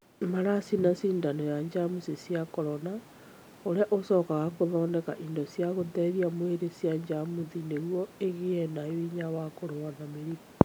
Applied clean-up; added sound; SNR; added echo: none; none; none; none.